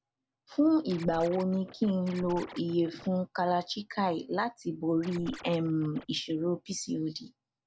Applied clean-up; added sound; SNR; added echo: none; Scratching (performance technique); 17 dB; none.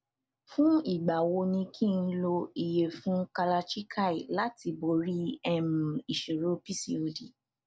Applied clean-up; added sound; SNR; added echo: none; none; none; none.